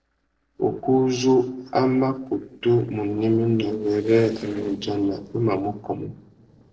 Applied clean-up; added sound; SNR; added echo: neural separator model SepFormer DNS4.